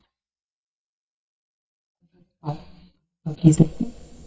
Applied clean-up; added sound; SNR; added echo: neural mask model DeepFilterNet 3.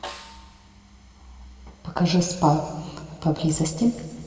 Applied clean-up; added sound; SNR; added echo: none; Snare drum; 20 dB; reverberation time 1.8 s.